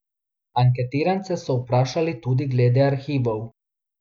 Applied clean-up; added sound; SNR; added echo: none; none; none; none.